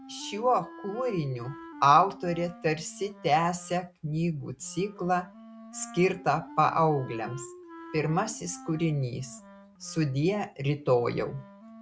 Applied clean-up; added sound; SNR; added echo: none; Wind instrument, woodwind instrument; 18 dB; none.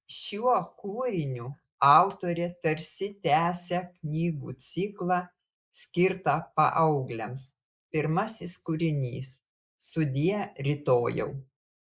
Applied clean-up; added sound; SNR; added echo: neural mask model Resemble Enhance denoiser.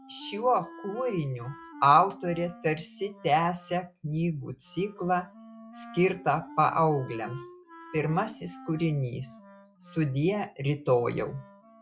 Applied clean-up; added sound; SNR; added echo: classical method log-MMSE.